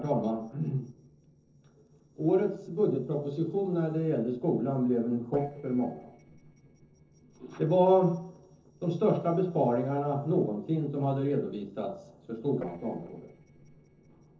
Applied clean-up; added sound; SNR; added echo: neural separator model SepFormer DNS4.